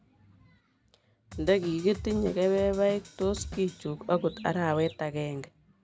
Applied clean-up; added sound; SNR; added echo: none; Drum kit; 12 dB; none.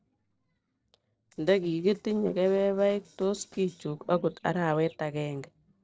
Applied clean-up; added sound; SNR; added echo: neural separator model SepFormer DNS4.